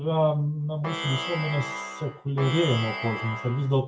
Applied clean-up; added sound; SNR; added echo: none; Plucked string instrument; 7 dB; none.